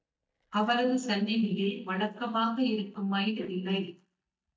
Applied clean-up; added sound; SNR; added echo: neural mask model DeepFilterNet 3.